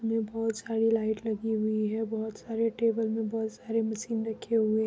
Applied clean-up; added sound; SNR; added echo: none; none; none; none.